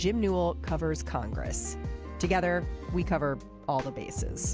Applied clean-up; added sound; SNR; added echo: none; none; none; none.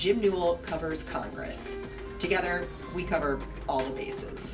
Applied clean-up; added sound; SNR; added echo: none; Rain; 15 dB; reverberation time 0.3 s.